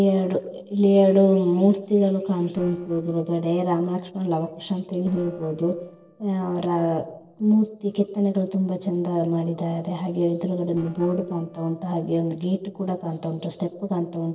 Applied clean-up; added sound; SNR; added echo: neural separator model SepFormer DNS4.